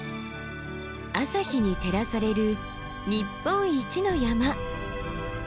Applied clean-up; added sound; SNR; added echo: none; Wind instrument, woodwind instrument; 17 dB; none.